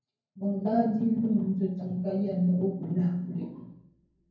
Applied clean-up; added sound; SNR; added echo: none; none; none; reverberation time 0.9 s.